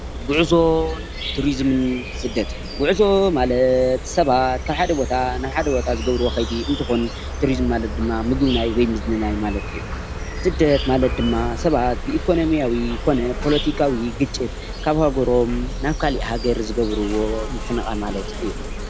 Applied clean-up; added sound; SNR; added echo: none; Insect; 7 dB; none.